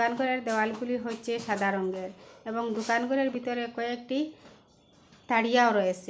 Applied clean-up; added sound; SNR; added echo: none; none; none; none.